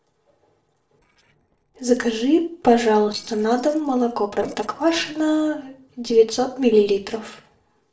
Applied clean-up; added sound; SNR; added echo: neural separator model SepFormer DNS4.